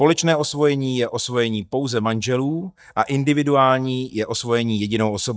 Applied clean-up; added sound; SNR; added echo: neural mask model DeepFilterNet 3.